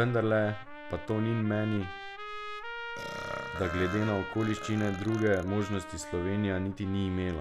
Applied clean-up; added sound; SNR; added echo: none; Burping, eructation + Trumpet; 10 dB; none.